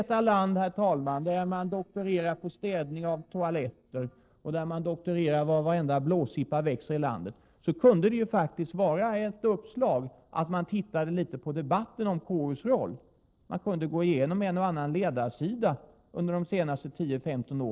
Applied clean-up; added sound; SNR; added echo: neural separator model SepFormer DNS4.